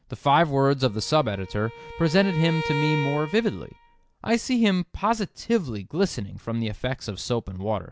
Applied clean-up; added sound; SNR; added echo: none; Bowed string instrument; 10 dB; none.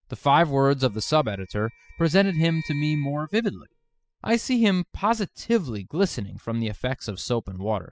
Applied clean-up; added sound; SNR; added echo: classical method spectral subtraction.